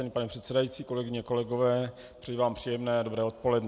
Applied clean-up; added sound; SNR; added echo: none; none; none; none.